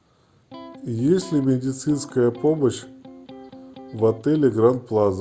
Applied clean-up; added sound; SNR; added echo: none; Electric guitar; 19 dB; none.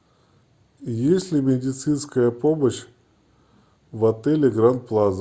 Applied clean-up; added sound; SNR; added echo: none; none; none; none.